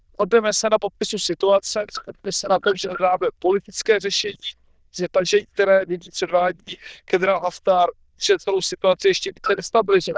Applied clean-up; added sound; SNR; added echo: neural diffusion model UNIVERSE++.